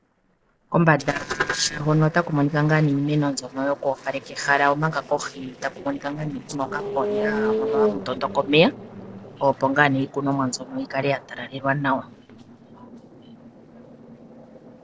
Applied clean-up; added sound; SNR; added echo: neural separator model SepFormer DNS4.